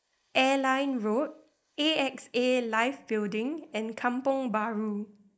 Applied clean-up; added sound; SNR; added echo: neural mask model Resemble Enhance denoiser.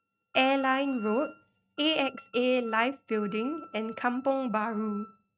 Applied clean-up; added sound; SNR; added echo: neural mask model RNNoise.